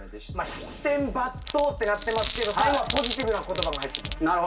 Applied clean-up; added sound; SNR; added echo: none; Glass; 9 dB; reverberation time 0.2 s.